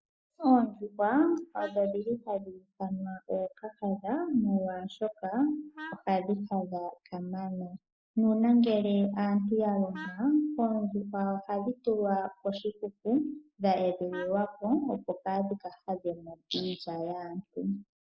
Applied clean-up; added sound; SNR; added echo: neural mask model Resemble Enhance denoiser.